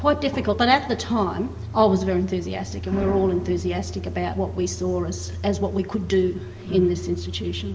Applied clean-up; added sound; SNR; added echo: none; Idling / Engine starting / Accelerating, revving, vroom / Car; 10 dB; reverberation time 1.2 s.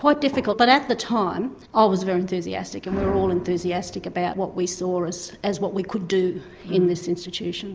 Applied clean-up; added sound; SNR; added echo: none; none; none; none.